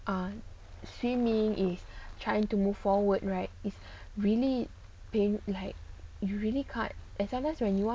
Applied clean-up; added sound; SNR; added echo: none; none; none; none.